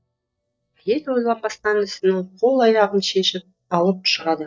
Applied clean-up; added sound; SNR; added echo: neural mask model DeepFilterNet 3.